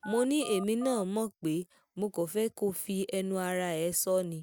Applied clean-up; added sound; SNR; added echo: none; Telephone; 13 dB; none.